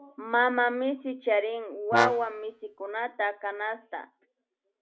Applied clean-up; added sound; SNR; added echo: none; Brass instrument; 1 dB; none.